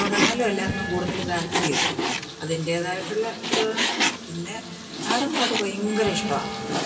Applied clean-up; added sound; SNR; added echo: none; Frying (food); 1 dB; reverberation time 2.4 s.